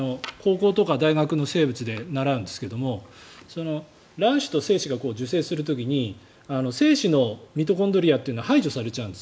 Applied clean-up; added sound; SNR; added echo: none; none; none; none.